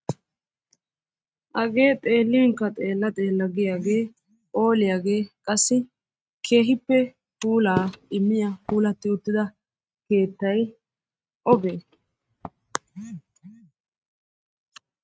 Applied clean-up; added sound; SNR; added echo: neural mask model RNNoise.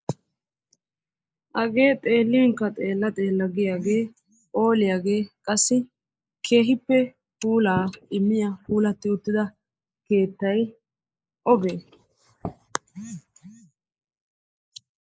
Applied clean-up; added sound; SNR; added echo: neural mask model Resemble Enhance denoiser.